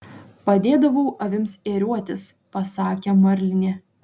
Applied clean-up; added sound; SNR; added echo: none; none; none; none.